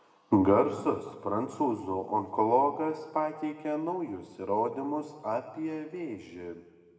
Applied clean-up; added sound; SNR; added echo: none; none; none; reverberation time 1.3 s.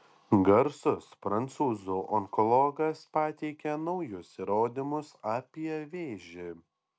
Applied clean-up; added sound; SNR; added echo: none; none; none; none.